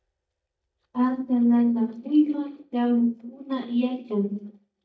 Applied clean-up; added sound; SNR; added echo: neural mask model DeepFilterNet 3.